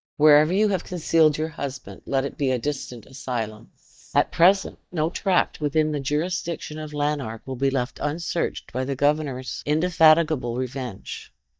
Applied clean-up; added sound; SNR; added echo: neural mask model DeepFilterNet 3.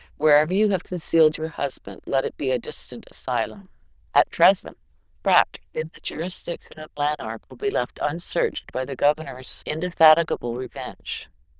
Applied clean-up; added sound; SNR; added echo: neural diffusion model UNIVERSE++.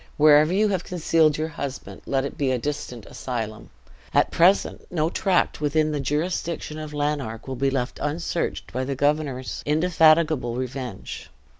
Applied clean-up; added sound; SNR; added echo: none; none; none; none.